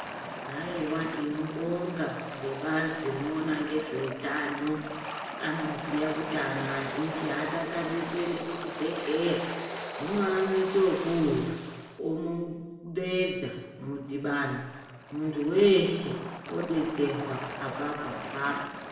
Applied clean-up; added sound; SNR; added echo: none; Waves, surf; 9 dB; reverberation time 1.2 s.